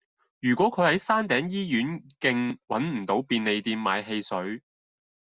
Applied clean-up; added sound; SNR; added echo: none; none; none; none.